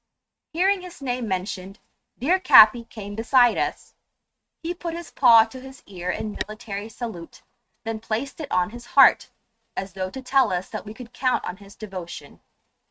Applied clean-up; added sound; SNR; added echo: neural mask model RNNoise.